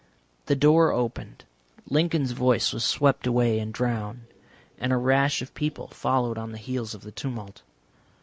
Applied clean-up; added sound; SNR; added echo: none; none; none; none.